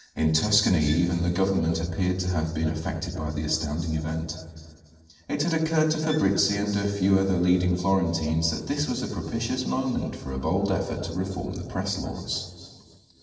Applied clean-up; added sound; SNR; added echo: neural separator model SepFormer DNS4.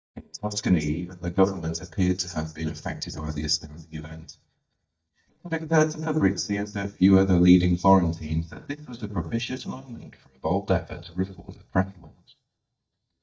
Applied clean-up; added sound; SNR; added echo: neural mask model DeepFilterNet 3.